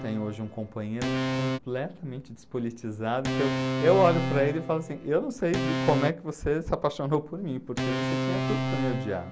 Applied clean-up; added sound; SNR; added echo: none; Organ; 3 dB; none.